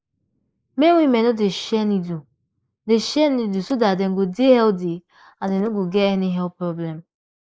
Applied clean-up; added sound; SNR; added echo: neural mask model Resemble Enhance denoiser.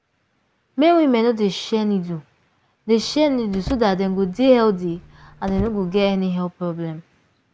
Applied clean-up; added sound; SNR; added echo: none; Car; 15 dB; none.